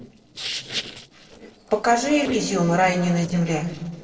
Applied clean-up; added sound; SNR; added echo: neural separator model SepFormer DNS4.